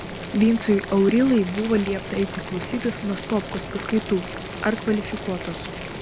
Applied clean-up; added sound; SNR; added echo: none; Boiling; 9 dB; none.